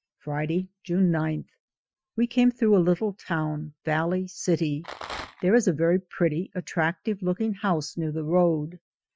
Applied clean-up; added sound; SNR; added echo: classical method Wiener filter.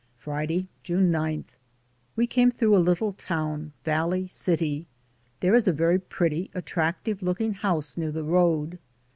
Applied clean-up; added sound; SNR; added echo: none; none; none; none.